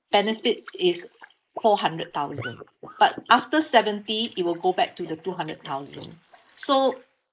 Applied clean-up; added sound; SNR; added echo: neural mask model Resemble Enhance denoiser.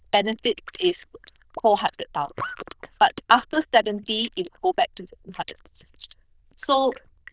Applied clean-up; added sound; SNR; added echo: neural diffusion model UNIVERSE++.